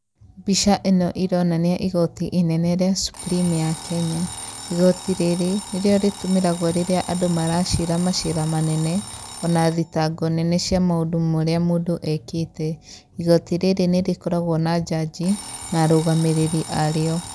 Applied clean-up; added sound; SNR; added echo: none; Alarm; 13 dB; none.